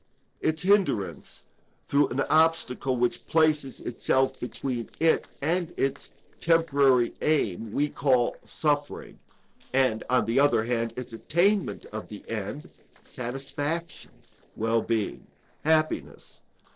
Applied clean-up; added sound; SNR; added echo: neural separator model SepFormer DNS4.